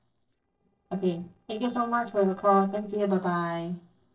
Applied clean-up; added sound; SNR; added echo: neural separator model SepFormer DNS4.